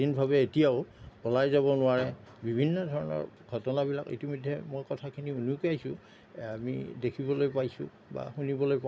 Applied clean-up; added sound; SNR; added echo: none; none; none; none.